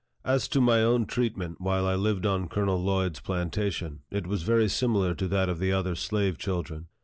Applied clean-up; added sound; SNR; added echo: none; none; none; none.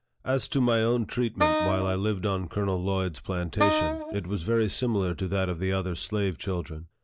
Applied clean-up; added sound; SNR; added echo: none; Wind instrument, woodwind instrument; 1 dB; none.